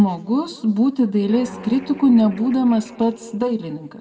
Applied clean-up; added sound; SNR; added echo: none; Guitar; 18 dB; reverberation time 1.3 s.